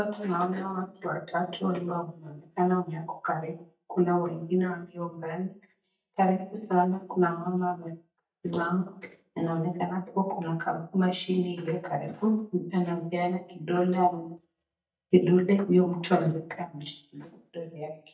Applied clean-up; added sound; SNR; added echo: neural mask model DeepFilterNet 3.